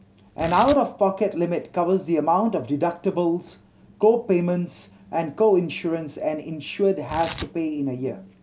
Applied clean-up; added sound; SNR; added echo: none; Tearing; 19 dB; none.